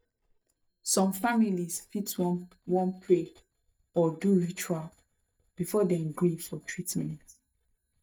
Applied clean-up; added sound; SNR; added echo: neural mask model DeepFilterNet 3.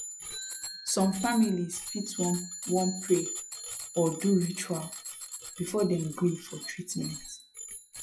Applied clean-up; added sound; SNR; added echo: classical method log-MMSE.